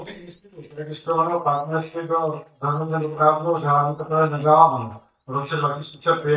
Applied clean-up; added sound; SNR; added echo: neural mask model DeepFilterNet 3.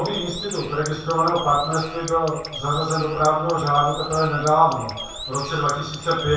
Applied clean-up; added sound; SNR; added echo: none; Bird; 13 dB; reverberation time 0.7 s.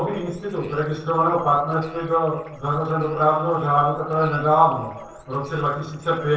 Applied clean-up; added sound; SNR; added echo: neural separator model SepFormer DNS4.